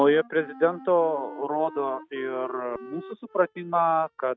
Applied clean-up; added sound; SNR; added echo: neural mask model RNNoise.